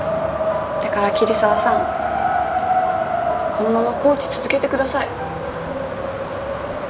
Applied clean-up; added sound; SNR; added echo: none; Wind; -2 dB; none.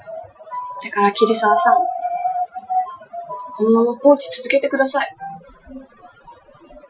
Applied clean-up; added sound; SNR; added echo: classical method Wiener filter.